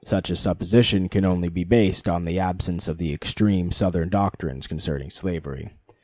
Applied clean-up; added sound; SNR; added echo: none; none; none; none.